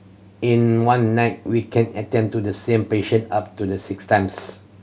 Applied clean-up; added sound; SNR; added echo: none; none; none; none.